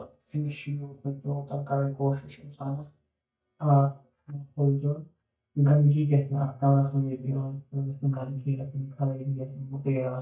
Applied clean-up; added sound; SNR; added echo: neural mask model DeepFilterNet 3.